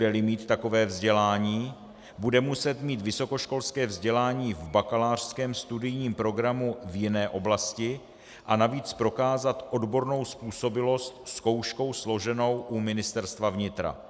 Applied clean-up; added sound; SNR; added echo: none; none; none; none.